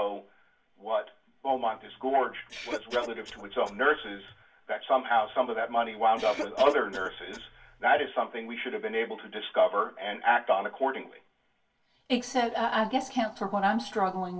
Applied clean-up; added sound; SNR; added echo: neural separator model SepFormer DNS4.